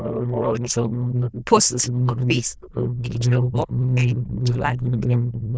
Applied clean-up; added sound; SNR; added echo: neural diffusion model UNIVERSE++.